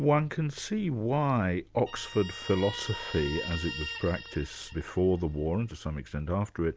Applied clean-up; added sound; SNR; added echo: none; Guitar; 14 dB; none.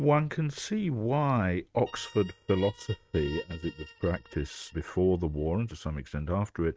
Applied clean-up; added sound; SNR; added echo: neural mask model RNNoise.